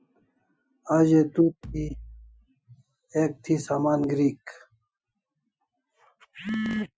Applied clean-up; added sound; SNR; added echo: classical method Wiener filter.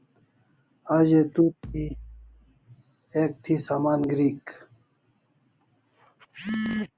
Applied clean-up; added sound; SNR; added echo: none; Bass drum; 15 dB; none.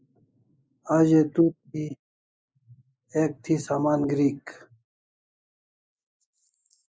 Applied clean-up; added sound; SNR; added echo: neural mask model Resemble Enhance denoiser.